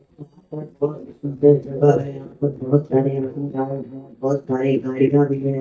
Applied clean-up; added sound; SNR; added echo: neural mask model DeepFilterNet 3.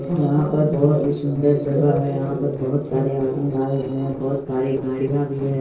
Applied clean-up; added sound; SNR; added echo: neural separator model SepFormer DNS4.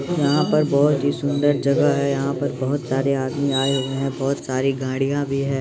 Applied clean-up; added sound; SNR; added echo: none; none; none; none.